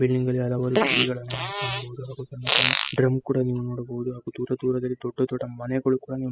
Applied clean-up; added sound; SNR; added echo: classical method spectral subtraction.